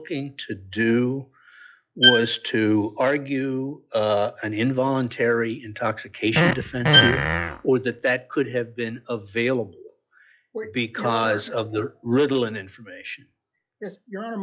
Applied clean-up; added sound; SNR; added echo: classical method log-MMSE.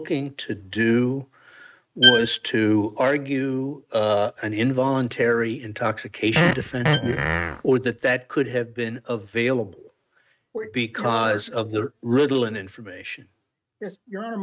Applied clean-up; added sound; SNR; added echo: neural mask model RNNoise.